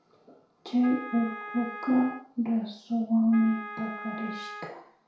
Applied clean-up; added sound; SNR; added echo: none; Wind instrument, woodwind instrument; 13 dB; reverberation time 0.6 s.